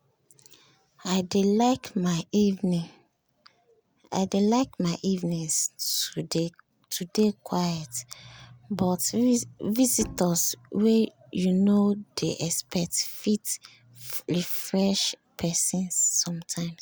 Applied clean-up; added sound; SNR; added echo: none; Bowed string instrument; 15 dB; none.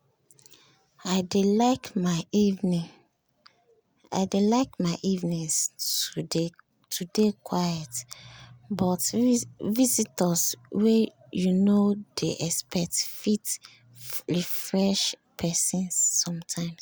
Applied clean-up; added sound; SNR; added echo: none; none; none; none.